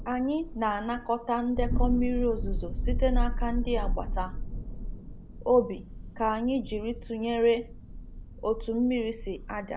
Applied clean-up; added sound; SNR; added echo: none; Thunder; 2 dB; none.